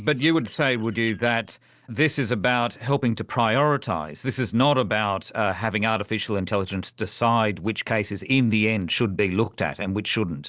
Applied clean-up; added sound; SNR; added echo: neural separator model SepFormer DNS4.